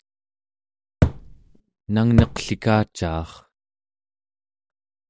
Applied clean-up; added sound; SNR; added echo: none; Thump, thud; -3 dB; none.